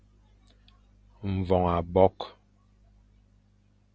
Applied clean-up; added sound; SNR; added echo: none; none; none; none.